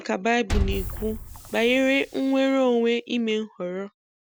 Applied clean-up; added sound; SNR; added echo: none; Liquid; 8 dB; none.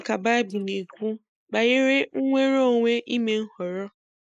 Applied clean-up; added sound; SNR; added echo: neural mask model Resemble Enhance denoiser.